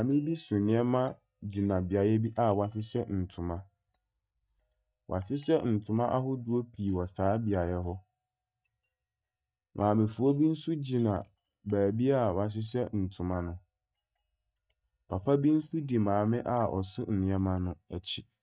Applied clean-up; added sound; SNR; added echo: neural mask model DeepFilterNet 3.